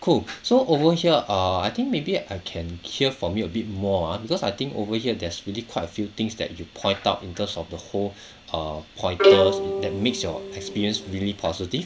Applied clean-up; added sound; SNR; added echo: none; Bowed string instrument; -2 dB; none.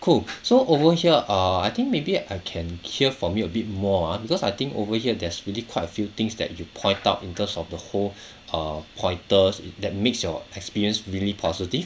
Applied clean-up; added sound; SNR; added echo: none; none; none; none.